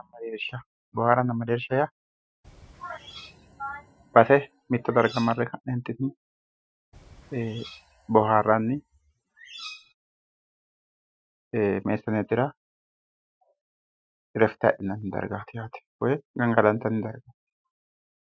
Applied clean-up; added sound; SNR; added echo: classical method Wiener filter.